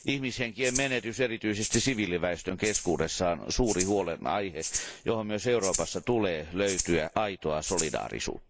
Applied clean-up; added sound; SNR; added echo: neural mask model Resemble Enhance denoiser.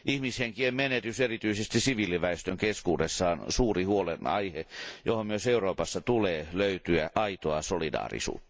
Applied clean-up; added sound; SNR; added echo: none; none; none; none.